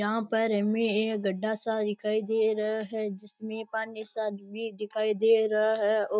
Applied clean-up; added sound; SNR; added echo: neural mask model DeepFilterNet 3.